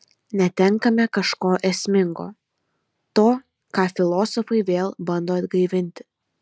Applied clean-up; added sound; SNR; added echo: none; none; none; none.